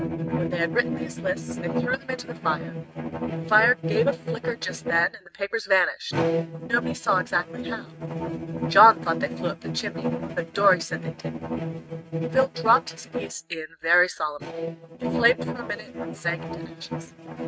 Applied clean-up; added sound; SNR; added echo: neural mask model RNNoise.